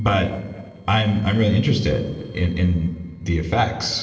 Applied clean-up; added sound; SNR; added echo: neural separator model SepFormer DNS4.